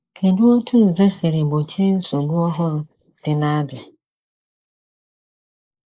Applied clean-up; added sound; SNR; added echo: neural mask model Resemble Enhance denoiser.